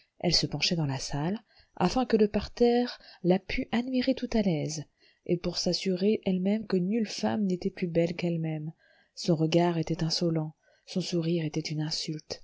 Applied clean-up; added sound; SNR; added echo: none; none; none; none.